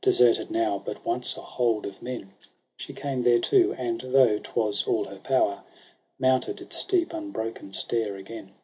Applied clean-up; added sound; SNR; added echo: none; none; none; none.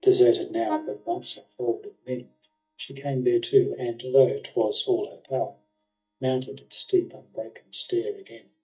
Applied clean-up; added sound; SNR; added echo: neural mask model DeepFilterNet 3.